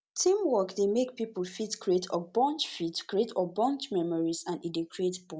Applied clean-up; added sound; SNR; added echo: none; none; none; none.